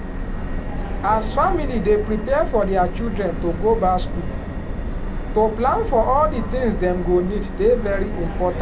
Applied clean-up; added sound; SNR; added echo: none; Subway, metro, underground; 3 dB; none.